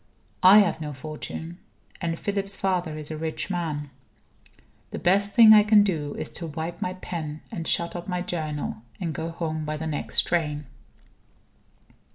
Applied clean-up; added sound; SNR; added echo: none; none; none; none.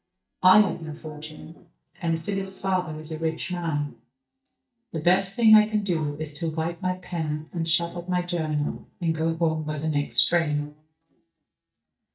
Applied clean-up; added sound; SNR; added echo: neural mask model DeepFilterNet 3.